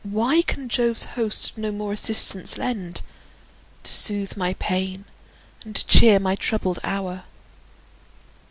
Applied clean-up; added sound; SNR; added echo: none; none; none; none.